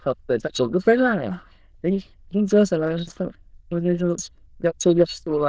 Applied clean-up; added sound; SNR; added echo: neural diffusion model UNIVERSE++.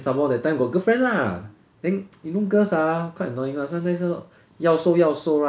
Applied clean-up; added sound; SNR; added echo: none; none; none; none.